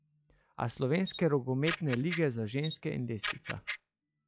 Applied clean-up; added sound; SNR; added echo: classical method log-MMSE.